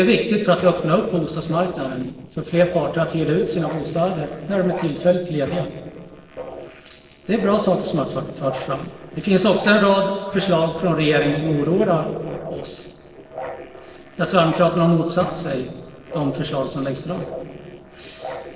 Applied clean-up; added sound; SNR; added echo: neural separator model SepFormer DNS4.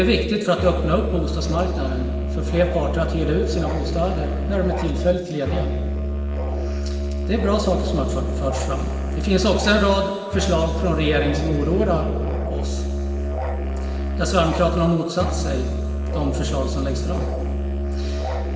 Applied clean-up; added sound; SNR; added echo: none; Musical instrument; 0 dB; reverberation time 2.3 s.